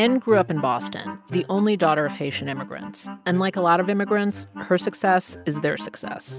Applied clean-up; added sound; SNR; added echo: none; none; none; none.